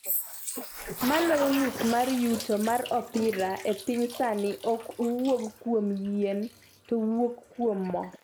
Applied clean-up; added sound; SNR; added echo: neural mask model Resemble Enhance denoiser.